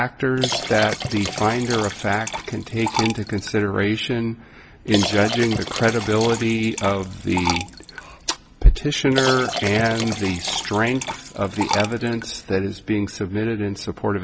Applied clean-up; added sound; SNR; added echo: none; Liquid; 7 dB; none.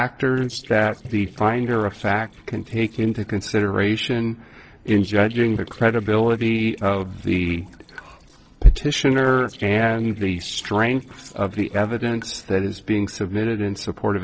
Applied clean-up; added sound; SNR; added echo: neural separator model SepFormer DNS4.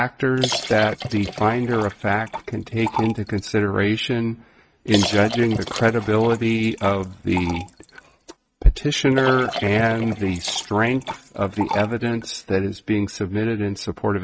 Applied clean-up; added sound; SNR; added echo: neural mask model RNNoise.